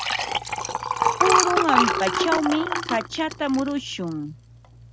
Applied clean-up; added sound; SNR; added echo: none; Liquid; -2 dB; none.